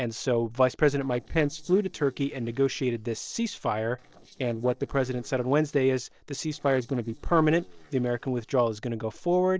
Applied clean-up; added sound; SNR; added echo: neural separator model SepFormer DNS4.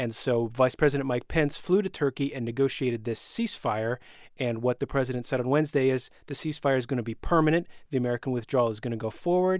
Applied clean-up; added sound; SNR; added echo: none; none; none; none.